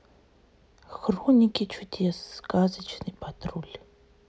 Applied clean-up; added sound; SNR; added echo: none; none; none; none.